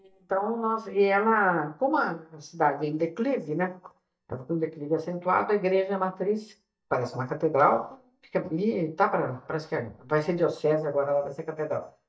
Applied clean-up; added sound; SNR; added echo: neural mask model DeepFilterNet 3.